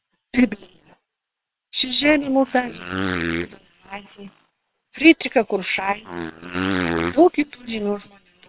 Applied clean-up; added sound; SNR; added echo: neural separator model SepFormer WHAM!.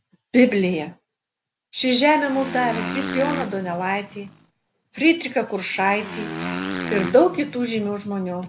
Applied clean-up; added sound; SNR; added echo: none; Motorcycle; 9 dB; none.